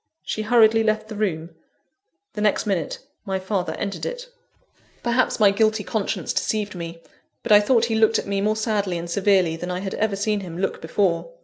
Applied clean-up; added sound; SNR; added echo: none; none; none; none.